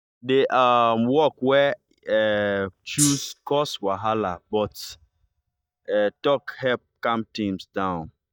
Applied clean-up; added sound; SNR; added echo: neural mask model DeepFilterNet 3.